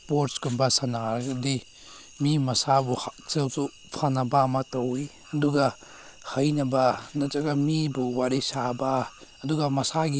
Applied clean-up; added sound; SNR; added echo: none; none; none; none.